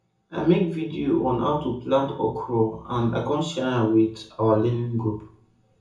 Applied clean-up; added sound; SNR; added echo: none; none; none; reverberation time 0.6 s.